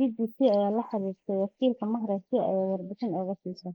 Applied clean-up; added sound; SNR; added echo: neural mask model Resemble Enhance denoiser.